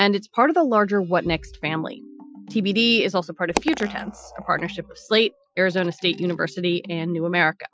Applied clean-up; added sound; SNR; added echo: classical method Wiener filter.